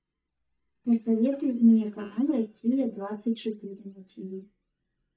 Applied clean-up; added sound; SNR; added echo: neural mask model DeepFilterNet 3.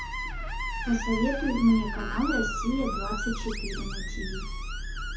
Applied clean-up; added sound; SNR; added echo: none; Screech; 7 dB; reverberation time 0.6 s.